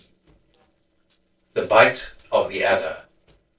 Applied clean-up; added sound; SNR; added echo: neural separator model SepFormer DNS4.